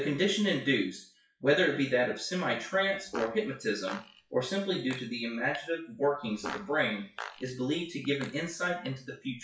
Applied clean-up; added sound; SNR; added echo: classical method WPE with log-MMSE.